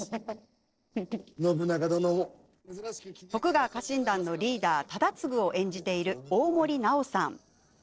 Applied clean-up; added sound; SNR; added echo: neural separator model SepFormer DNS4.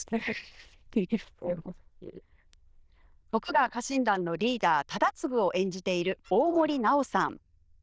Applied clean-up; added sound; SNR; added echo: neural diffusion model UNIVERSE++.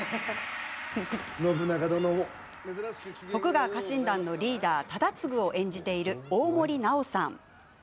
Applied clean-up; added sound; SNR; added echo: none; Gong; 14 dB; none.